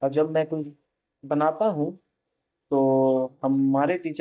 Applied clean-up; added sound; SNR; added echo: neural mask model DeepFilterNet 3.